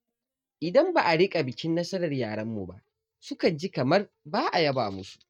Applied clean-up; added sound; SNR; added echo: neural mask model DeepFilterNet 3.